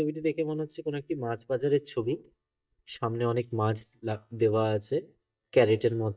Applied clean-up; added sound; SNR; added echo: neural mask model DeepFilterNet 3.